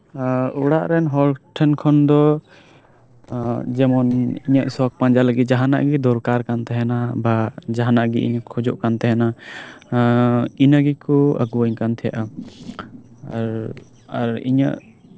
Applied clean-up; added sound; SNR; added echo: neural separator model SepFormer DNS4.